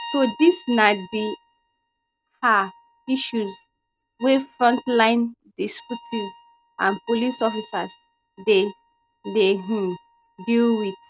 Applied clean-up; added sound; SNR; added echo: neural mask model RNNoise.